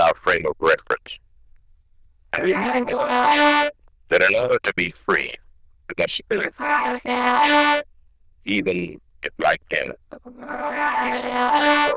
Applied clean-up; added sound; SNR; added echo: neural diffusion model UNIVERSE++.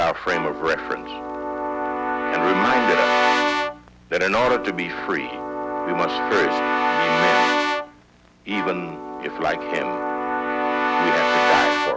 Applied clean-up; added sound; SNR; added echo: none; Keyboard (musical) / Brass instrument; -3 dB; none.